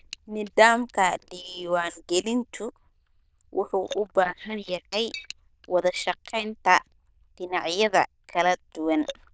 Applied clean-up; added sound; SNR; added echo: neural diffusion model UNIVERSE++.